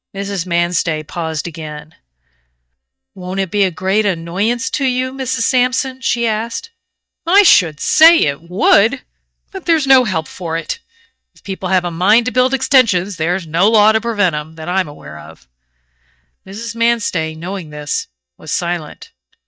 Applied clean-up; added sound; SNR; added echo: neural mask model DeepFilterNet 3.